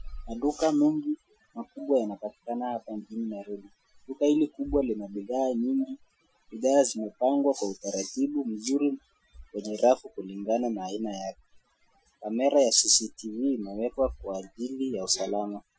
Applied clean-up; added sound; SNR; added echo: classical method Wiener filter.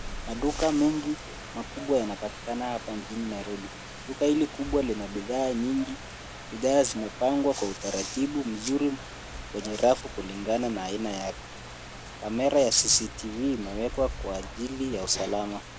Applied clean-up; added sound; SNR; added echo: none; Rain; 11 dB; none.